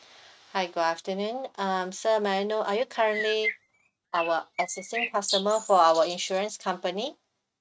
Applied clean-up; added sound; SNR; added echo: neural mask model RNNoise.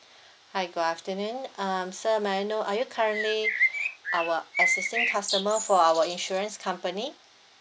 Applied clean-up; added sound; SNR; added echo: none; Bird; 1 dB; none.